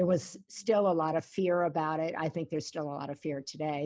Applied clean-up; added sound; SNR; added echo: neural mask model Resemble Enhance denoiser.